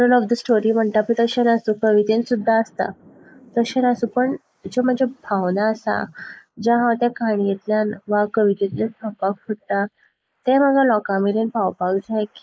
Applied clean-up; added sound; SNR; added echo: neural mask model Resemble Enhance denoiser.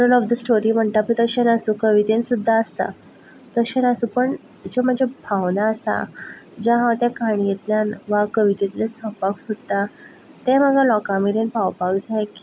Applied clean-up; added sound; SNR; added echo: none; none; none; none.